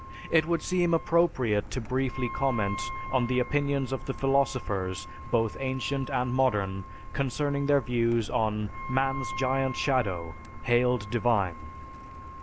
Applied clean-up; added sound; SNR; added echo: none; Car + Wind instrument, woodwind instrument; 11 dB; none.